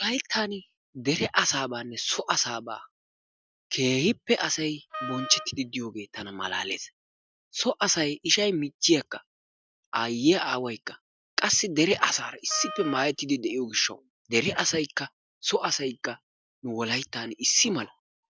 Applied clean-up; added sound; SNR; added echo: none; Wind instrument, woodwind instrument; 10 dB; none.